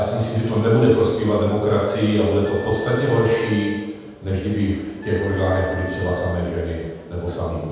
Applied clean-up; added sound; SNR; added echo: none; Wind instrument, woodwind instrument; 17 dB; reverberation time 1.2 s.